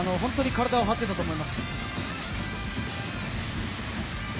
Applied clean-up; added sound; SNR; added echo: none; Insect; 20 dB; none.